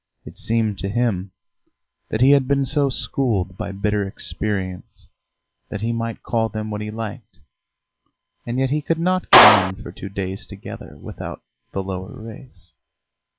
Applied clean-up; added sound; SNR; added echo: none; Clapping; -5 dB; none.